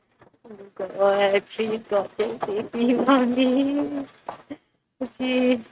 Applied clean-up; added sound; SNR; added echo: neural mask model RNNoise.